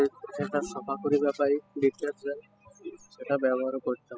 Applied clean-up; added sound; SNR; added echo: classical method spectral subtraction.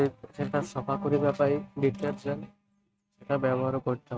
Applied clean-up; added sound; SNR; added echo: neural mask model RNNoise.